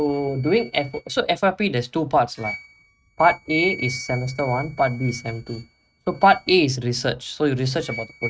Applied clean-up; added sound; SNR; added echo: neural mask model RNNoise.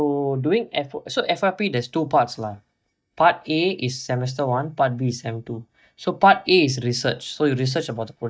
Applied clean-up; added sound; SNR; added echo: neural mask model DeepFilterNet 3.